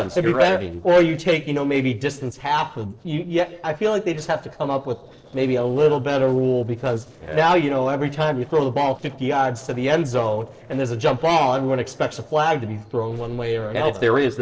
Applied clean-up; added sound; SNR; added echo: neural separator model SepFormer DNS4.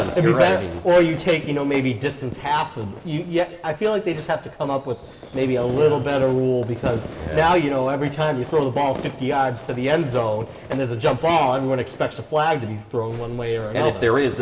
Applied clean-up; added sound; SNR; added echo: none; Fireworks; 16 dB; reverberation time 0.9 s.